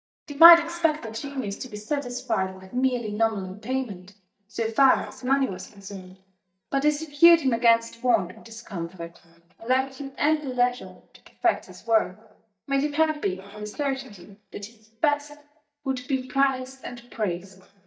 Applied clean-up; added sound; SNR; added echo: neural mask model DeepFilterNet 3.